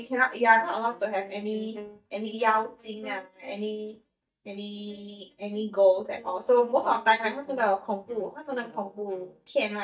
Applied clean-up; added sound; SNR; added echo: neural mask model DeepFilterNet 3.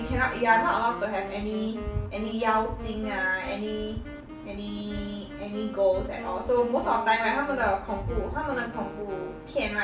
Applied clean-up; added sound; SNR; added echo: none; Wind instrument, woodwind instrument; 13 dB; reverberation time 0.6 s.